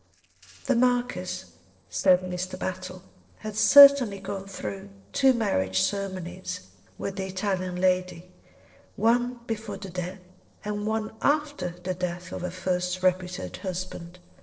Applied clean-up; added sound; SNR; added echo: neural separator model SepFormer DNS4.